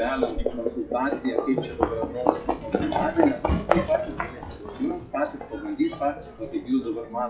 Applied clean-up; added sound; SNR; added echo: classical method WPE with log-MMSE.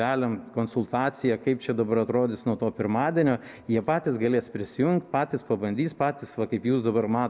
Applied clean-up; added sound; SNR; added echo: none; none; none; none.